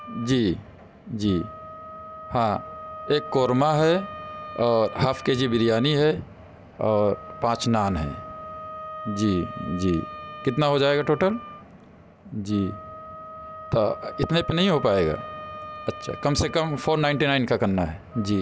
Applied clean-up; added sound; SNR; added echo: none; Wind instrument, woodwind instrument; 14 dB; none.